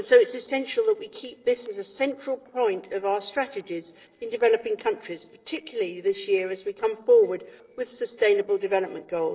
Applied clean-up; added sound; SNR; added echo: neural separator model SepFormer DNS4.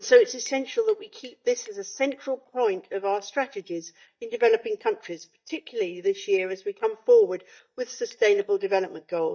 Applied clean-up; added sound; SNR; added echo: neural mask model DeepFilterNet 3.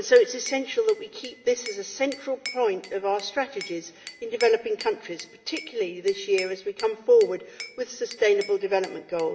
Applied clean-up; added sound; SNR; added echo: none; Glass / Bell; 17 dB; reverberation time 1.7 s.